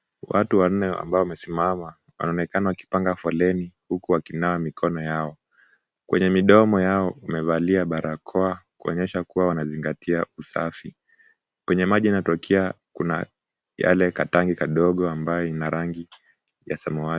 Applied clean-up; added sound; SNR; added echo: none; none; none; none.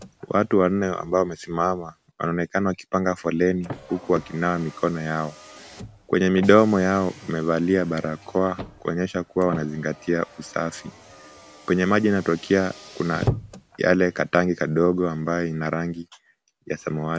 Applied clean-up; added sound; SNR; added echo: none; Car; 16 dB; none.